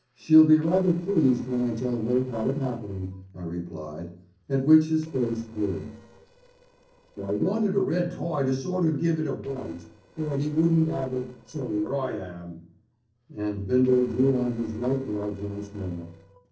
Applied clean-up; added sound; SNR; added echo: neural separator model SepFormer DNS4.